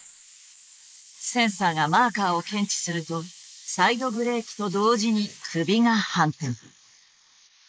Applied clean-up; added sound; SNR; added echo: neural mask model Resemble Enhance denoiser.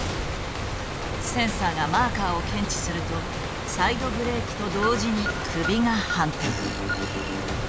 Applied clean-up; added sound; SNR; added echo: none; Stream / Liquid; 12 dB; none.